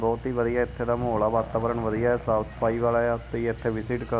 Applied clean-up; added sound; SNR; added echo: none; Growling; 17 dB; none.